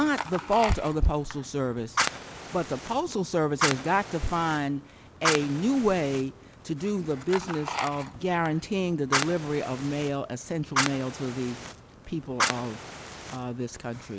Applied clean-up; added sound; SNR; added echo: none; Fire; 6 dB; none.